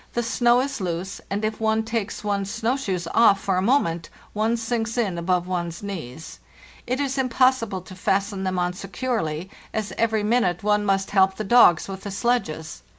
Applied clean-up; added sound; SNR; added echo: none; none; none; none.